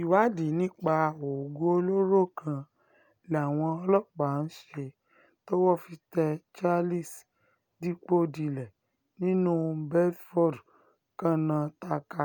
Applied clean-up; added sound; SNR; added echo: none; none; none; none.